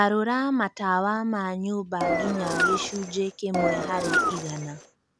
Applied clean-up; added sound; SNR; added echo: none; Engine; 0 dB; none.